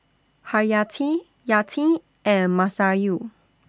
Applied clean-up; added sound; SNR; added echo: none; none; none; none.